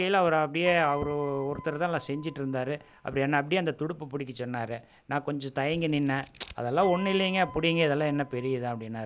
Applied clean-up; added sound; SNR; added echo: none; Piano + Scissors; 20 dB; none.